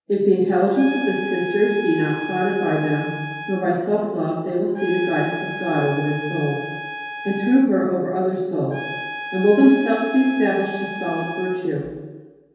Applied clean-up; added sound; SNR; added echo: none; Trumpet; 11 dB; reverberation time 1.2 s.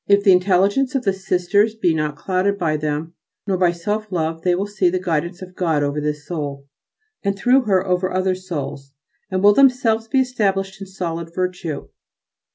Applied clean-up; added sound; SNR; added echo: none; none; none; none.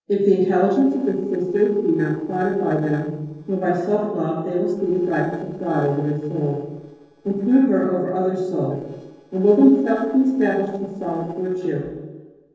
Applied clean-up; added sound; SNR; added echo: neural separator model SepFormer DNS4.